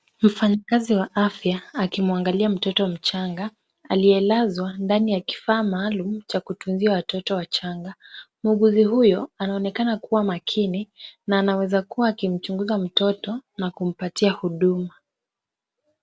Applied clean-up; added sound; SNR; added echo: none; none; none; none.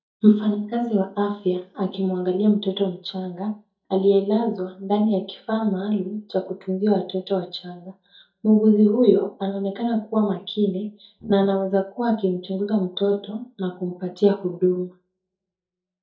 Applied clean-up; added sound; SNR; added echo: neural mask model DeepFilterNet 3.